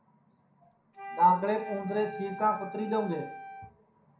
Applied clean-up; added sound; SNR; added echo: none; Wind instrument, woodwind instrument; 13 dB; reverberation time 0.4 s.